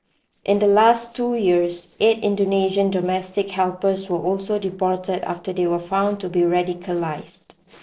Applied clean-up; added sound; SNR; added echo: neural separator model SepFormer DNS4.